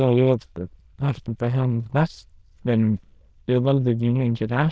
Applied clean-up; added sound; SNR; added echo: neural diffusion model UNIVERSE++.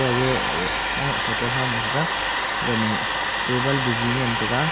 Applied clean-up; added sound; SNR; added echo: none; Domestic sounds, home sounds; -3 dB; none.